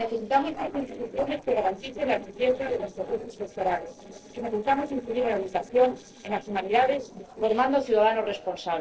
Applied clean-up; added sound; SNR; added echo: neural separator model SepFormer DNS4.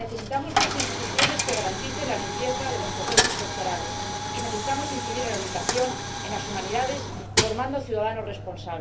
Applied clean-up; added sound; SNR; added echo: none; Coin (dropping); -3 dB; reverberation time 0.3 s.